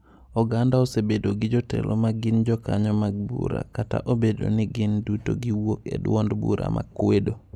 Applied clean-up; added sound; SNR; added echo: none; none; none; none.